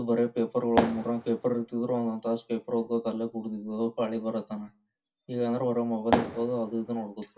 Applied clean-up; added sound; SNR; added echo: none; Fireworks; 2 dB; reverberation time 0.2 s.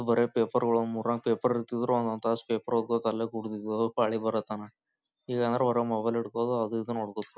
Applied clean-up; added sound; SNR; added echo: none; none; none; none.